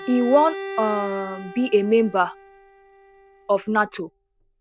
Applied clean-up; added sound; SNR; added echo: none; Bowed string instrument; 14 dB; none.